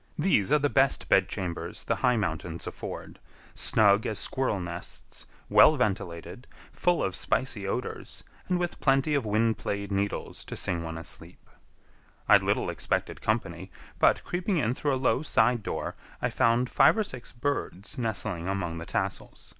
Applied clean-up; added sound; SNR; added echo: none; none; none; none.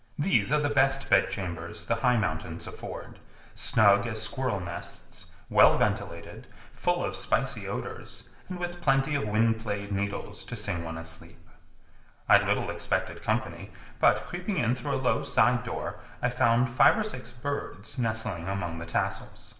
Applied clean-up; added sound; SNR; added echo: none; none; none; reverberation time 1.5 s.